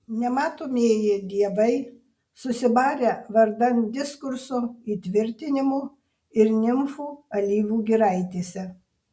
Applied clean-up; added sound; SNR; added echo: none; none; none; none.